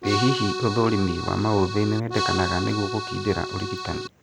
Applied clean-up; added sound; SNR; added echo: none; Accordion; 5 dB; none.